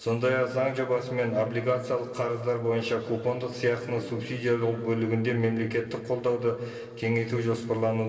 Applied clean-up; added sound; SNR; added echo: none; none; none; reverberation time 2.6 s.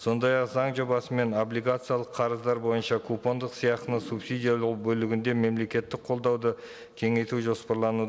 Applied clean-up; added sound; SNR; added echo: none; none; none; none.